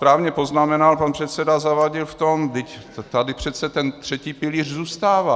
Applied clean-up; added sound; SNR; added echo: none; none; none; none.